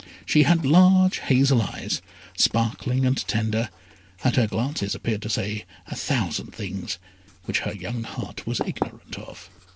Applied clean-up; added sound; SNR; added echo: none; Writing; 18 dB; none.